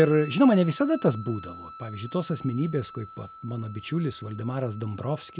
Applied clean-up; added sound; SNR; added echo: none; Guitar; 18 dB; none.